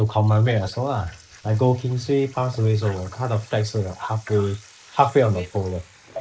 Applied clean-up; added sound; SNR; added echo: neural mask model Resemble Enhance denoiser.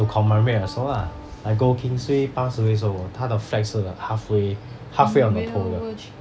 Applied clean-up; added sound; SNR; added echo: none; none; none; none.